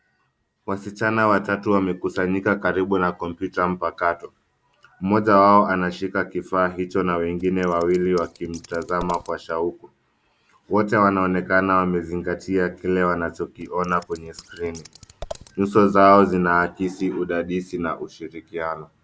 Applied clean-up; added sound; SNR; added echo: none; Scissors; 19 dB; none.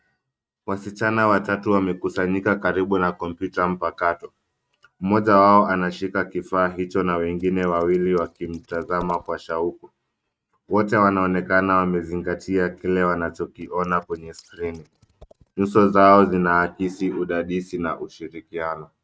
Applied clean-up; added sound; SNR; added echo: neural mask model RNNoise.